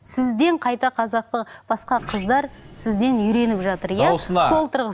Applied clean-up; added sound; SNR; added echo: none; Sliding door; 19 dB; none.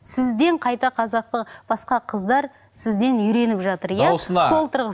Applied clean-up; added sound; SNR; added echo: none; none; none; none.